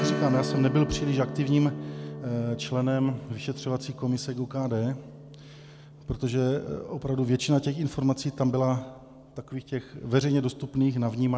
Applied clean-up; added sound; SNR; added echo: none; Strum; 10 dB; none.